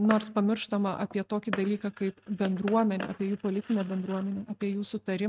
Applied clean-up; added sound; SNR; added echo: neural mask model RNNoise.